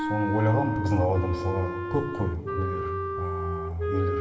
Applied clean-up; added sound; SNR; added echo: none; Wind instrument, woodwind instrument; 3 dB; reverberation time 2.4 s.